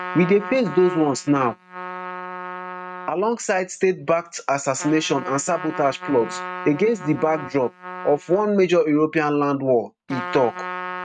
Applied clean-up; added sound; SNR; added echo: neural mask model RNNoise.